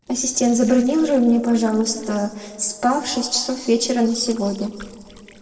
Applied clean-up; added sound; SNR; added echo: neural separator model SepFormer DNS4.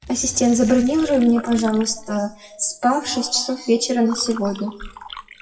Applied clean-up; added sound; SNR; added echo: classical method WPE with log-MMSE.